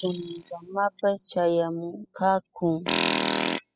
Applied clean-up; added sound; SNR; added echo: classical method spectral subtraction.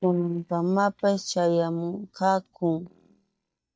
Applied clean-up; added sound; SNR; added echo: neural mask model DeepFilterNet 3.